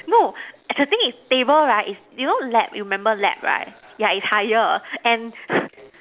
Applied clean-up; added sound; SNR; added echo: none; none; none; none.